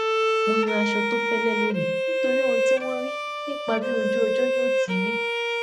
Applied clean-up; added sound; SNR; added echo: none; Bowed string instrument; -5 dB; none.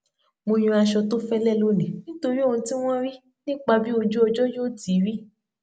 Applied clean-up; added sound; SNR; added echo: none; none; none; none.